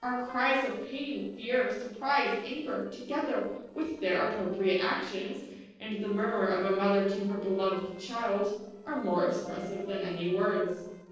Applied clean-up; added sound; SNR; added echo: neural separator model SepFormer DNS4.